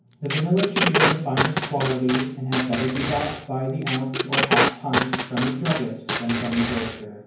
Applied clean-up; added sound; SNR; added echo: none; Packing tape, duct tape; -2 dB; reverberation time 0.9 s.